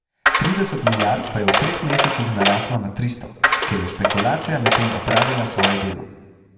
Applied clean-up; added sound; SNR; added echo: none; Coin (dropping); -3 dB; reverberation time 1.3 s.